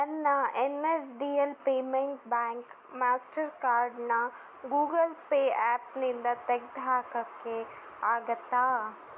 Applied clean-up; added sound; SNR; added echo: none; none; none; none.